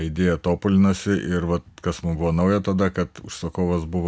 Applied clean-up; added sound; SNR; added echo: none; none; none; none.